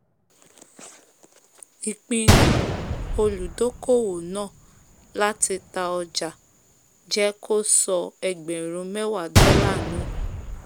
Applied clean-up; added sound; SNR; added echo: none; Gunshot, gunfire; -1 dB; none.